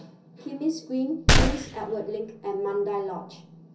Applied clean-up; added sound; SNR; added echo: none; Gunshot, gunfire; -5 dB; reverberation time 0.3 s.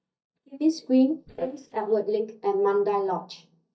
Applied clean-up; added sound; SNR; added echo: neural mask model DeepFilterNet 3.